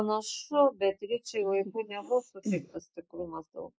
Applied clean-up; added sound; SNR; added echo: neural mask model Resemble Enhance denoiser.